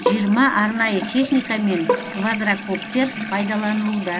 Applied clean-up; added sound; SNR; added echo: none; Bowed string instrument + Sink (filling or washing) / Water tap, faucet; 6 dB; none.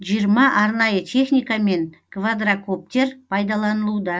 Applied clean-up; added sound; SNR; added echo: none; none; none; none.